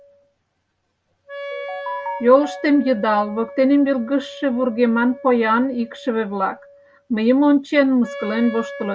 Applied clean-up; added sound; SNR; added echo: none; Wind instrument, woodwind instrument; 16 dB; none.